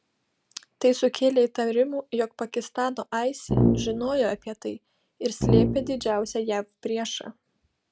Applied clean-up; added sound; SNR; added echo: none; Brass instrument; -2 dB; none.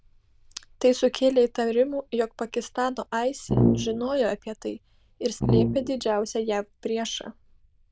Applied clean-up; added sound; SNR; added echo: neural diffusion model UNIVERSE++.